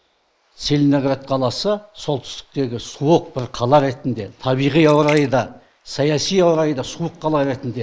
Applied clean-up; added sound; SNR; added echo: neural mask model Resemble Enhance denoiser.